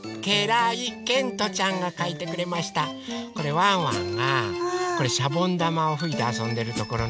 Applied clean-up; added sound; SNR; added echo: none; Hi-hat; 12 dB; none.